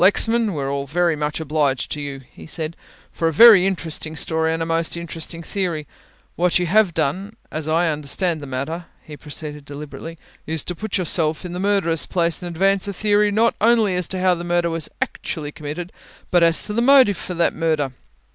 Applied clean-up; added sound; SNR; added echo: none; none; none; none.